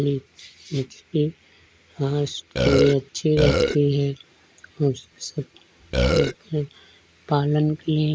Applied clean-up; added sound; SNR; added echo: neural mask model Resemble Enhance denoiser.